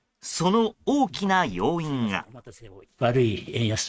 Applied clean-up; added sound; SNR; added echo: neural mask model RNNoise.